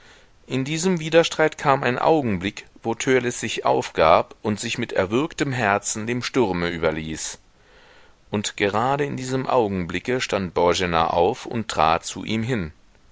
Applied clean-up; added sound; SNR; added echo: none; none; none; none.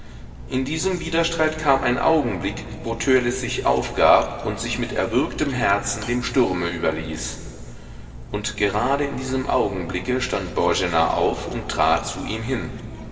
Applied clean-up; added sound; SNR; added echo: none; Cutlery, silverware; 13 dB; reverberation time 2.3 s.